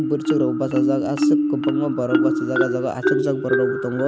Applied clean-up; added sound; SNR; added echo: none; Marimba, xylophone; -3 dB; none.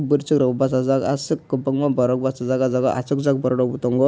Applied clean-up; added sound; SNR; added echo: none; none; none; none.